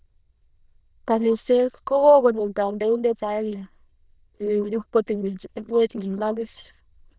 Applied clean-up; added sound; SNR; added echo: neural diffusion model UNIVERSE++.